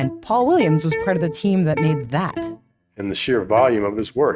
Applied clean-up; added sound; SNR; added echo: neural mask model RNNoise.